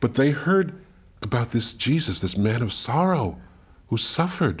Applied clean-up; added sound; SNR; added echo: none; none; none; none.